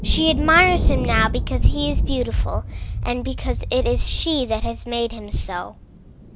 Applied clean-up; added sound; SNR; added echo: none; Thunder; 4 dB; none.